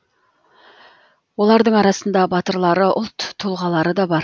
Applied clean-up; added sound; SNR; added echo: none; none; none; none.